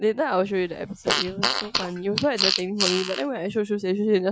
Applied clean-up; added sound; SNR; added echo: classical method Wiener filter.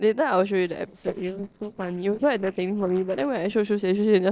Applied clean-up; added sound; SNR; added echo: neural separator model SepFormer DNS4.